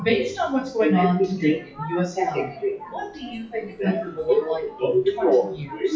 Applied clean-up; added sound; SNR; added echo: classical method WPE with log-MMSE.